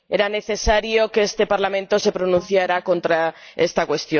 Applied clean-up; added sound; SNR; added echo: neural mask model DeepFilterNet 3.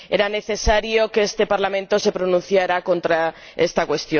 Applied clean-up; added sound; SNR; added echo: none; none; none; none.